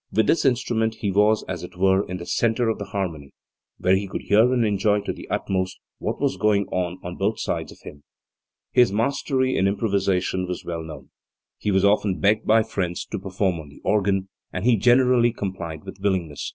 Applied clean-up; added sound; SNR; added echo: none; none; none; none.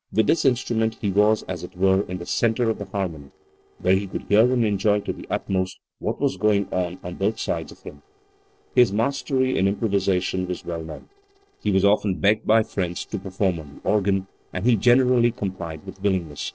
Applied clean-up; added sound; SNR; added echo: neural separator model SepFormer DNS4.